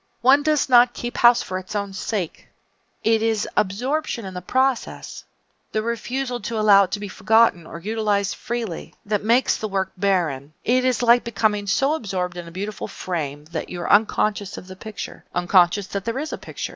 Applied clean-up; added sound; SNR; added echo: none; none; none; none.